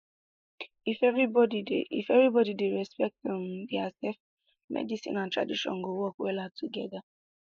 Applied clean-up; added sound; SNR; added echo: neural mask model Resemble Enhance denoiser.